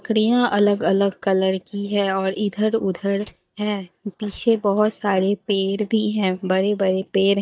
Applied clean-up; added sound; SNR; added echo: neural mask model DeepFilterNet 3.